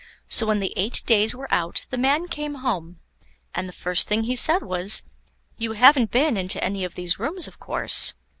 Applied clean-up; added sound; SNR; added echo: none; none; none; none.